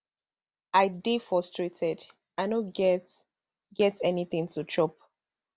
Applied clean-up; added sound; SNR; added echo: none; none; none; none.